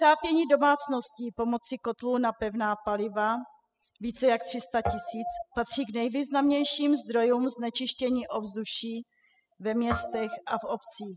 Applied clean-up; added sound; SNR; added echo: classical method spectral subtraction.